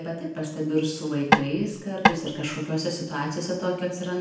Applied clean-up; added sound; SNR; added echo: none; Tap / Wood; -5 dB; reverberation time 0.9 s.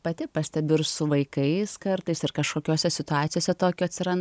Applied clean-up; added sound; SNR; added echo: none; none; none; none.